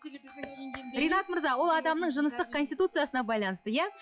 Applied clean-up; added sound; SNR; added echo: classical method log-MMSE.